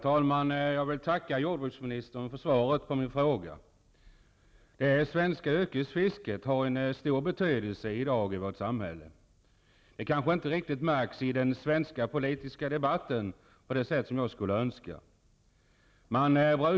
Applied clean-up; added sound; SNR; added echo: none; none; none; none.